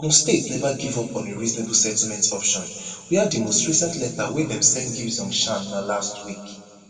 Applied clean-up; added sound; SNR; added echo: none; none; none; reverberation time 2.0 s.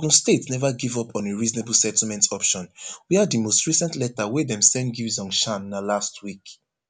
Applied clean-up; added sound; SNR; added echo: none; none; none; none.